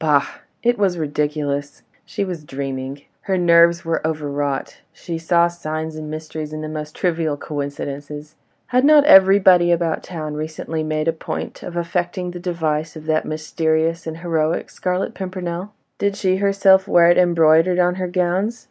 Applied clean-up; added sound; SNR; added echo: none; none; none; none.